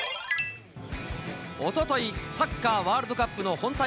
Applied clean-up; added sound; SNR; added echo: none; none; none; none.